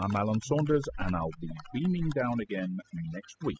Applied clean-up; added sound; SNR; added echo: classical method spectral subtraction.